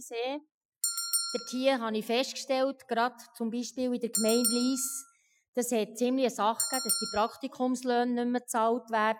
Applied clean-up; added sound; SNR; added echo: classical method Wiener filter.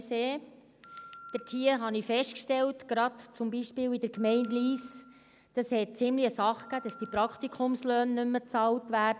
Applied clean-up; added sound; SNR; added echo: none; Bell; 7 dB; none.